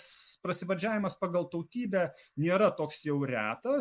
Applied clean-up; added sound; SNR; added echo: neural mask model Resemble Enhance denoiser.